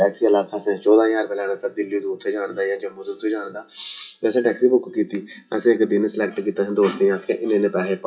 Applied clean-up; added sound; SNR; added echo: classical method WPE with log-MMSE.